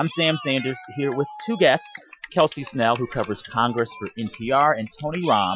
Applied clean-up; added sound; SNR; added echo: classical method Wiener filter.